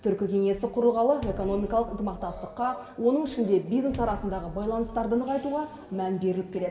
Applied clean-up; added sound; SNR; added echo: none; Bass drum; 14 dB; reverberation time 1.7 s.